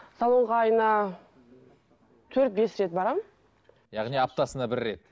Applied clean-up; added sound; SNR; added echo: none; none; none; none.